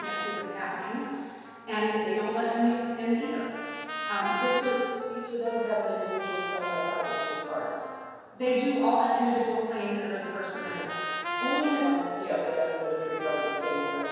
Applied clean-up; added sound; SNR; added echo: none; Trumpet; 7 dB; reverberation time 1.9 s.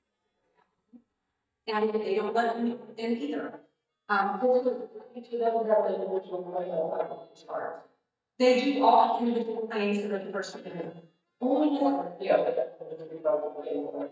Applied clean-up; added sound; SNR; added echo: neural mask model DeepFilterNet 3.